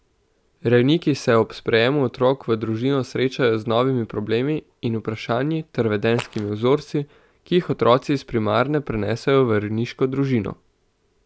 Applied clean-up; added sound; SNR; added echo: none; Fart; 13 dB; none.